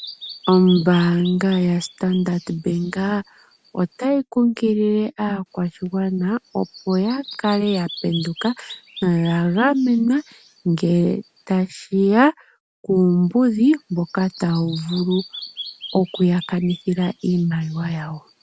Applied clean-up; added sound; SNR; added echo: none; Bird vocalization, bird call, bird song; 20 dB; none.